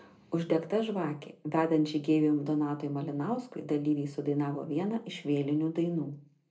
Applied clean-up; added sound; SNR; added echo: none; none; none; reverberation time 0.3 s.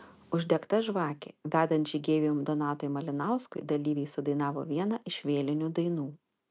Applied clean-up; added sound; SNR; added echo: none; none; none; none.